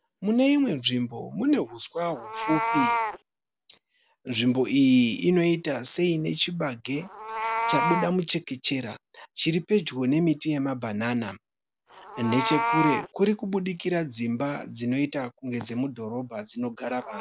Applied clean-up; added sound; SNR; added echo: none; Meow; 8 dB; none.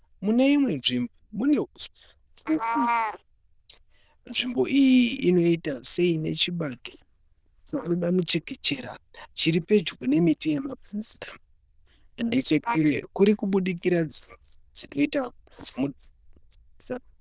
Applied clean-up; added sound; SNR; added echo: neural diffusion model UNIVERSE++.